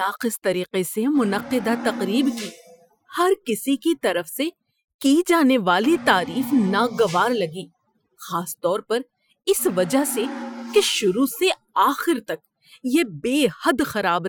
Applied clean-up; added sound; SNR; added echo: classical method Wiener filter.